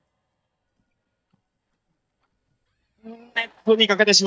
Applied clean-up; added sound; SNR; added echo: neural mask model DeepFilterNet 3.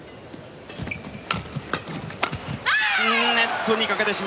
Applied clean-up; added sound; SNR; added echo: none; none; none; none.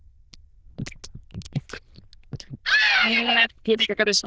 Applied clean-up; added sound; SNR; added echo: neural diffusion model UNIVERSE++.